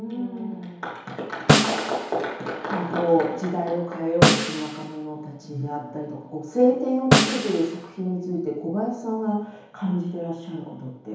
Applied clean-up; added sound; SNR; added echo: none; Snare drum; -2 dB; reverberation time 2.2 s.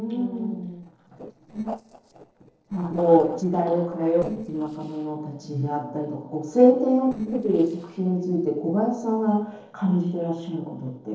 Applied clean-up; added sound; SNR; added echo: neural separator model SepFormer DNS4.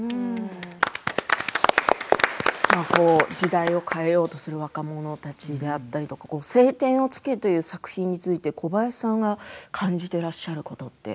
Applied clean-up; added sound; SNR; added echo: none; none; none; none.